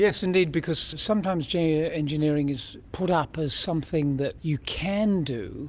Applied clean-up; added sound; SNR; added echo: none; none; none; none.